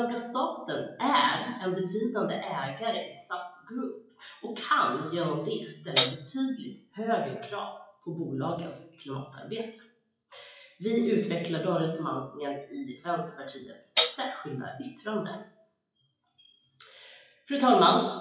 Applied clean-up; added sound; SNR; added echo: classical method WPE with log-MMSE.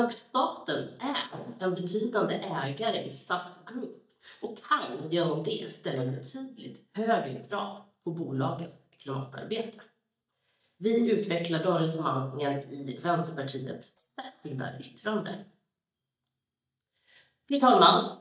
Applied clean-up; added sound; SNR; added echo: neural mask model DeepFilterNet 3.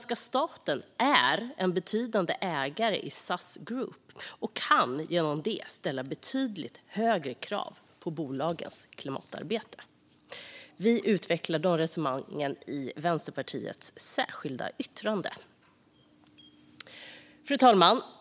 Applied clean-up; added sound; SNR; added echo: none; none; none; none.